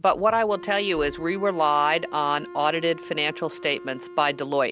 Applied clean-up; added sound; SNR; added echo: none; Wind instrument, woodwind instrument; 16 dB; none.